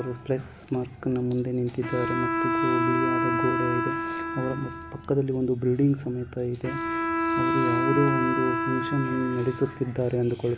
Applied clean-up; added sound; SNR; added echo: none; Bowed string instrument; 1 dB; none.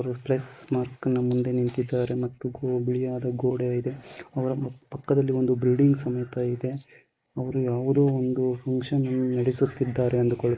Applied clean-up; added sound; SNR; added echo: neural mask model Resemble Enhance denoiser.